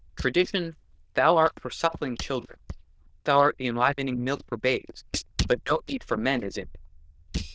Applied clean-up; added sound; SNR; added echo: neural diffusion model UNIVERSE++.